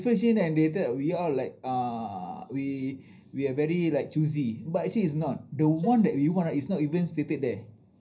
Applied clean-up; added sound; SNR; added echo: none; Cowbell; 20 dB; reverberation time 0.4 s.